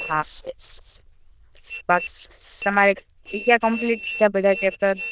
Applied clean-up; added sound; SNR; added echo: neural diffusion model UNIVERSE++.